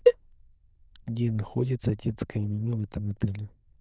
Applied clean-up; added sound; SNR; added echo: neural diffusion model UNIVERSE++.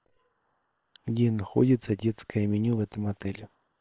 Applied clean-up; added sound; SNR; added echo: neural separator model SepFormer WHAM!.